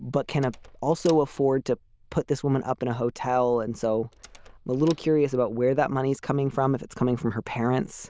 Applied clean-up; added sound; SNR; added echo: neural diffusion model UNIVERSE++.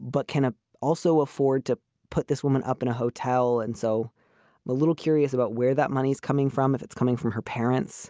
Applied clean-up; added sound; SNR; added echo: none; none; none; none.